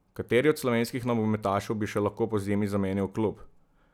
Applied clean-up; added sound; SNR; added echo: none; none; none; none.